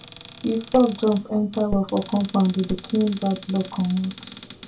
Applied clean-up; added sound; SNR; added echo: none; Cupboard open or close; 19 dB; reverberation time 0.1 s.